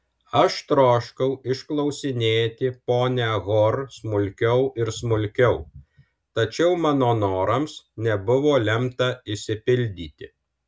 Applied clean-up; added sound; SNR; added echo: none; none; none; none.